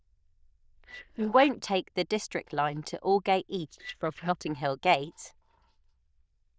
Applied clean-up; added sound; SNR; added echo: neural diffusion model UNIVERSE++.